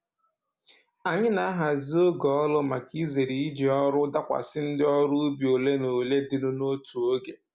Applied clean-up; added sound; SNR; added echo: none; none; none; none.